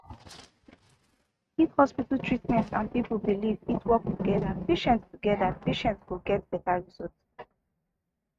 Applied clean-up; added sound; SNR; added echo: neural mask model RNNoise.